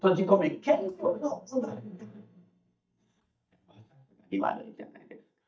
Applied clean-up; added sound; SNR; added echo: neural mask model DeepFilterNet 3.